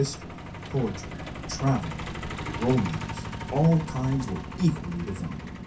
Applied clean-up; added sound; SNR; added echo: none; Truck; 7 dB; reverberation time 0.3 s.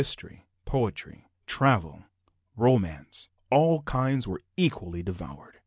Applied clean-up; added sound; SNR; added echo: none; none; none; none.